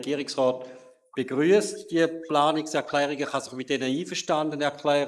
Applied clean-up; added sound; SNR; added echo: neural mask model Resemble Enhance denoiser.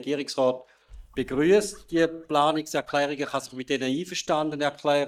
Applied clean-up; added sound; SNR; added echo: neural mask model DeepFilterNet 3.